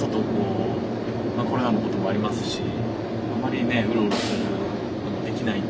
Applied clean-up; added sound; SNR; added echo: none; Snare drum; 10 dB; none.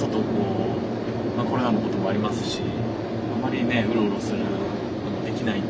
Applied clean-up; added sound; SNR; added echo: none; none; none; none.